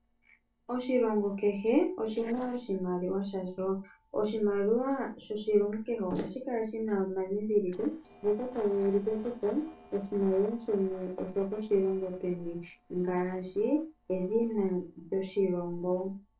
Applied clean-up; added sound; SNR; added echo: neural separator model SepFormer DNS4.